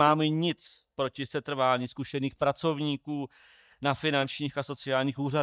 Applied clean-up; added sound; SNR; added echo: neural mask model DeepFilterNet 3.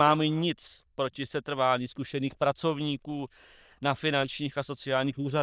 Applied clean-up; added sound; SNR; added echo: neural diffusion model UNIVERSE++.